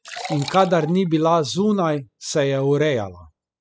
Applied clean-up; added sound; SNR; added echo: classical method spectral subtraction.